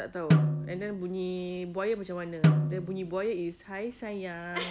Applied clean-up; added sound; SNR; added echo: none; Snare drum; -4 dB; none.